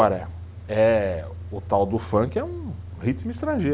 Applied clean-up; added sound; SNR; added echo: none; Idling / Engine starting / Accelerating, revving, vroom / Car; 11 dB; none.